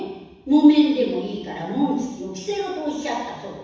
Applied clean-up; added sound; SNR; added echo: none; none; none; reverberation time 1.1 s.